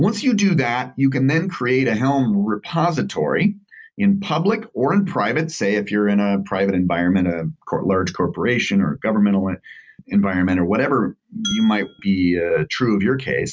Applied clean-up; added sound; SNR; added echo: neural mask model RNNoise.